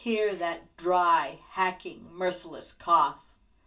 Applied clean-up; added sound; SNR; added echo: none; Tambourine; 18 dB; reverberation time 0.2 s.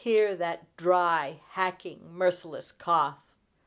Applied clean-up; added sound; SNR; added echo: none; none; none; none.